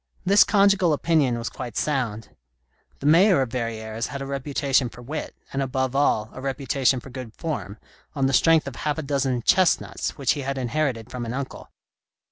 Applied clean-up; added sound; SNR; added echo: none; none; none; none.